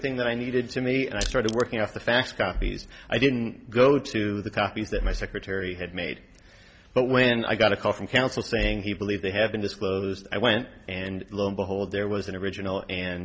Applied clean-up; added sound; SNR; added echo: none; Crushing; 12 dB; none.